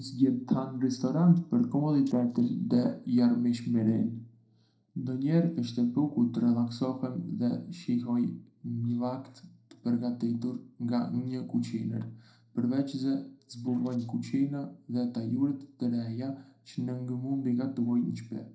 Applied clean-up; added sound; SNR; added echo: neural separator model SepFormer DNS4.